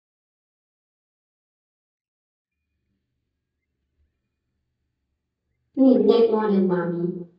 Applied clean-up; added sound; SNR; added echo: neural mask model DeepFilterNet 3.